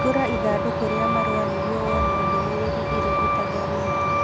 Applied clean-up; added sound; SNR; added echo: none; Truck; -5 dB; none.